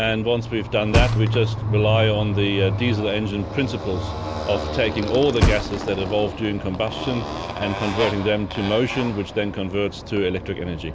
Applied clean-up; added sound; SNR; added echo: none; Thump, thud + Motorcycle; 3 dB; none.